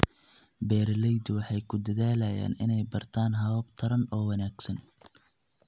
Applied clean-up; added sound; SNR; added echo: none; none; none; none.